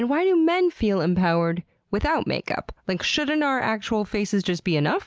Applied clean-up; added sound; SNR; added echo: none; none; none; none.